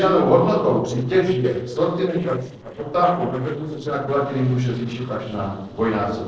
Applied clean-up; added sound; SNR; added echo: neural separator model SepFormer DNS4.